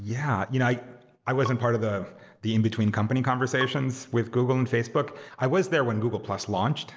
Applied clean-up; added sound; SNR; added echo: none; Bowed string instrument; 19 dB; none.